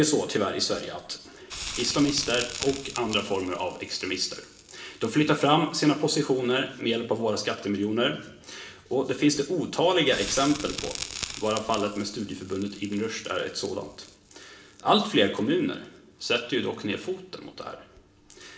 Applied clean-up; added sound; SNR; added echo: none; Crackle; 15 dB; reverberation time 0.7 s.